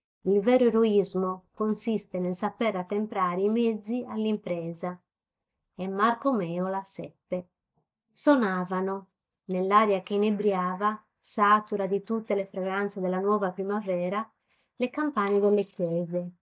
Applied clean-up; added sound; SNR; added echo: neural mask model DeepFilterNet 3.